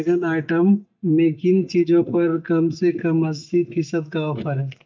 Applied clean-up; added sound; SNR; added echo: neural mask model DeepFilterNet 3.